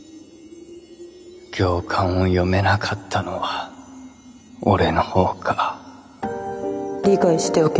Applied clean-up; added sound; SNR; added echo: none; none; none; none.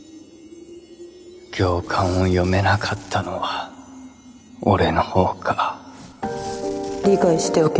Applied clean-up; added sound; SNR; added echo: none; Tearing; 20 dB; none.